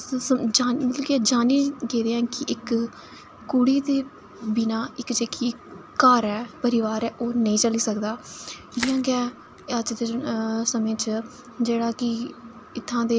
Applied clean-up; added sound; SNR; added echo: none; Crushing; 14 dB; none.